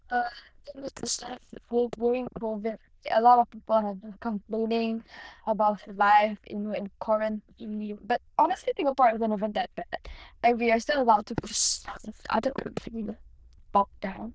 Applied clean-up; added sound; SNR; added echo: neural diffusion model UNIVERSE++.